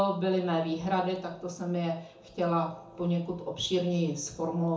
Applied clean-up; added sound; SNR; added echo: none; none; none; reverberation time 0.6 s.